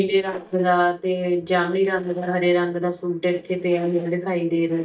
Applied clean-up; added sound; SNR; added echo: neural mask model DeepFilterNet 3.